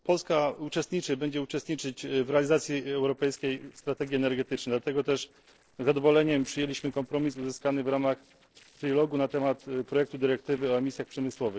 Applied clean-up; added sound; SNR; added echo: neural separator model SepFormer DNS4.